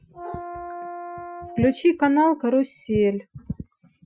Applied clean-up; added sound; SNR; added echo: classical method Wiener filter.